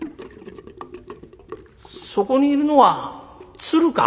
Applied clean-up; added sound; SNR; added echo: none; Sink (filling or washing) / Gurgling; 20 dB; none.